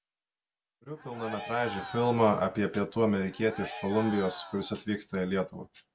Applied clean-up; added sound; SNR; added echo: none; Cheering; 13 dB; none.